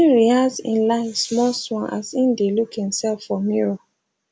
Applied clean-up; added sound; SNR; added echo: none; none; none; none.